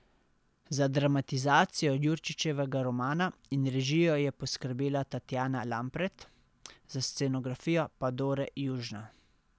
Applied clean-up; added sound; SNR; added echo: none; none; none; none.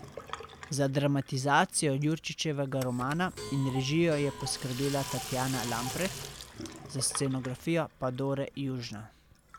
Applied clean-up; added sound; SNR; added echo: none; Clock + Sink (filling or washing); 12 dB; none.